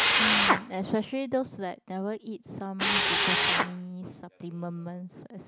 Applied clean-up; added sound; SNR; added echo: none; Drill; -4 dB; none.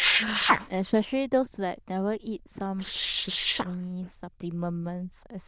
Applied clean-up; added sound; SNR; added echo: neural diffusion model UNIVERSE++.